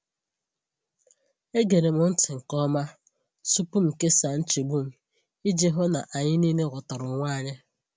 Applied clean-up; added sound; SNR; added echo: none; none; none; none.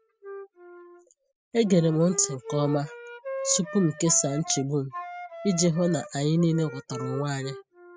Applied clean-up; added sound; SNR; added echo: classical method spectral subtraction.